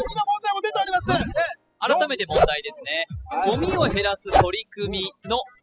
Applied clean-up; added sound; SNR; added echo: classical method spectral subtraction.